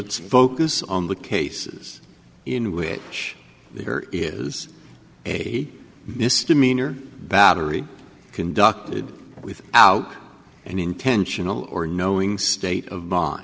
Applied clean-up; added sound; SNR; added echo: none; none; none; none.